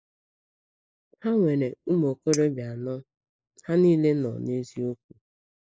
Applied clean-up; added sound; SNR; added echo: neural mask model Resemble Enhance denoiser.